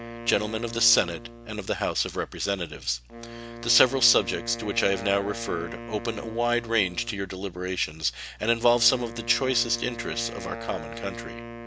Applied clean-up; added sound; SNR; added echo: none; Wind instrument, woodwind instrument; 12 dB; none.